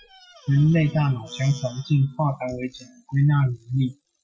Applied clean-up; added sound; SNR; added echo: classical method Wiener filter.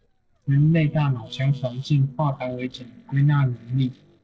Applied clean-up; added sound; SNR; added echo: neural separator model SepFormer DNS4.